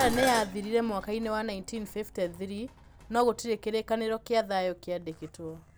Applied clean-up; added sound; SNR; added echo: none; Dishes, pots, and pans; 12 dB; none.